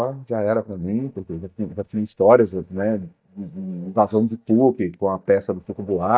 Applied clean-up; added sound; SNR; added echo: neural mask model DeepFilterNet 3.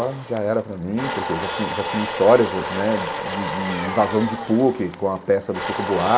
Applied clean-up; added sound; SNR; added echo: none; Domestic sounds, home sounds; 7 dB; none.